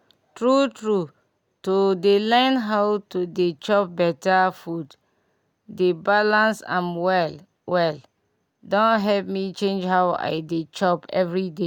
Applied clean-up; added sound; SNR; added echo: none; none; none; none.